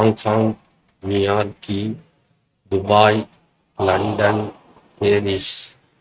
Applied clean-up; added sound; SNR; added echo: neural mask model RNNoise.